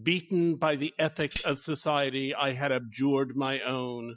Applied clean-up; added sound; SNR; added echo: classical method Wiener filter.